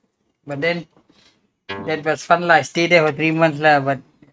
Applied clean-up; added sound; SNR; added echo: neural mask model RNNoise.